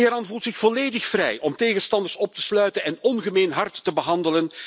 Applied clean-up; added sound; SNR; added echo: none; none; none; none.